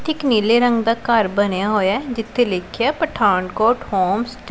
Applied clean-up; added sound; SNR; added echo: none; none; none; none.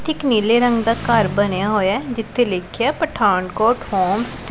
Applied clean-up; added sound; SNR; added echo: none; Engine; 14 dB; none.